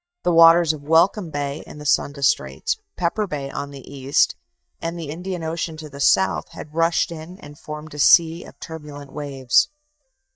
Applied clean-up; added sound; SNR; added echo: neural mask model DeepFilterNet 3.